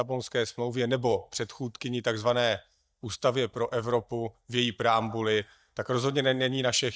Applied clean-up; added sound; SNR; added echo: neural mask model DeepFilterNet 3.